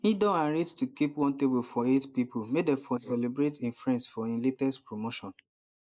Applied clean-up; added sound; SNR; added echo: neural mask model Resemble Enhance denoiser.